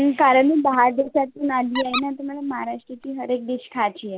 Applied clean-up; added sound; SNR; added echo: none; Squeak; 13 dB; none.